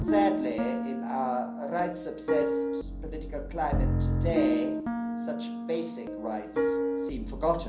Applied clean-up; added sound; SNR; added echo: none; Piano; -3 dB; reverberation time 0.6 s.